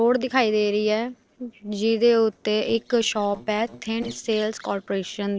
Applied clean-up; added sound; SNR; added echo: neural separator model SepFormer DNS4.